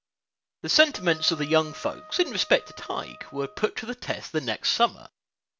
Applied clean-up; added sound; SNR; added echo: none; Wind instrument, woodwind instrument; 19 dB; none.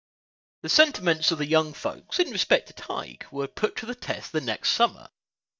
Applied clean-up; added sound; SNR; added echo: neural mask model DeepFilterNet 3.